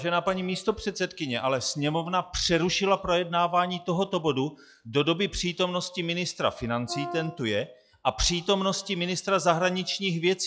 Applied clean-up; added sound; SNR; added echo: classical method log-MMSE.